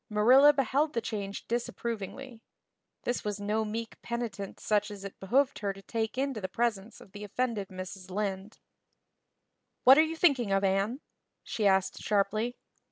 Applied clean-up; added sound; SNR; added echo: none; none; none; none.